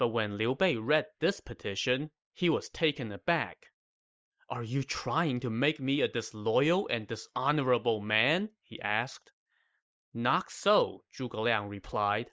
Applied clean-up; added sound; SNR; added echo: neural mask model Resemble Enhance denoiser.